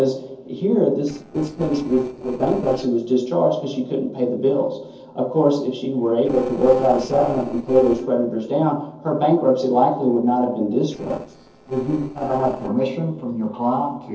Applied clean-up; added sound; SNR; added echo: neural separator model SepFormer DNS4.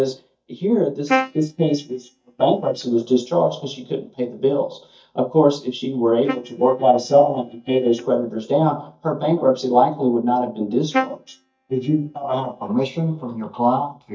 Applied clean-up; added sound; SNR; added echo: neural mask model DeepFilterNet 3.